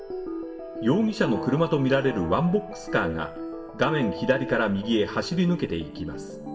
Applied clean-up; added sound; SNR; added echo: none; Brass instrument; 14 dB; reverberation time 1.4 s.